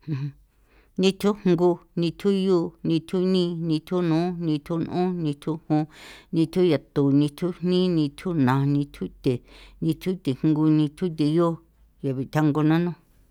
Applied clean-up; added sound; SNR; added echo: none; none; none; none.